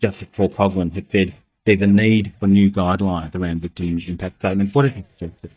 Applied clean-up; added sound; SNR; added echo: neural mask model DeepFilterNet 3.